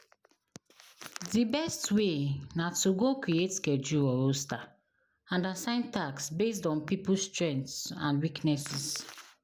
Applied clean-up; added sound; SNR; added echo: none; none; none; none.